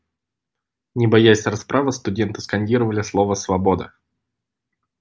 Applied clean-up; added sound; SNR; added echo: none; none; none; none.